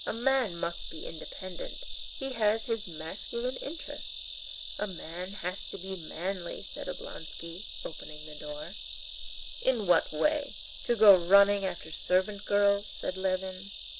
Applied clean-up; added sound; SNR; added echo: none; Insect; 10 dB; none.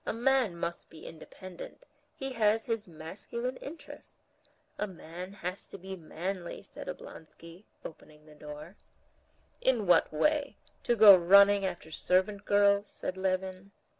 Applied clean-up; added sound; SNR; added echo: none; none; none; none.